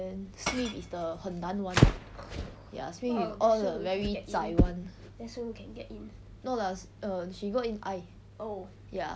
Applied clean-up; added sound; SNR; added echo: none; Shatter / Crushing + Gunshot, gunfire; 9 dB; none.